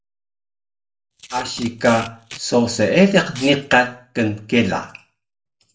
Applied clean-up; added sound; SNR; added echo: none; Packing tape, duct tape; 17 dB; reverberation time 0.4 s.